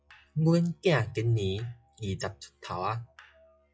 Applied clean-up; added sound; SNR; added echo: classical method log-MMSE.